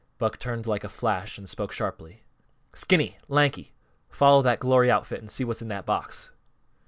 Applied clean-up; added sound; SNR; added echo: none; none; none; none.